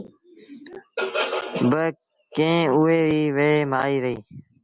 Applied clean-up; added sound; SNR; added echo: none; none; none; none.